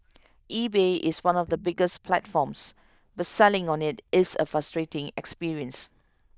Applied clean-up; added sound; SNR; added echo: neural diffusion model UNIVERSE++.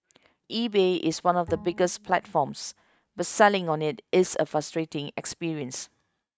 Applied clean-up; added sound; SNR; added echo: neural mask model RNNoise.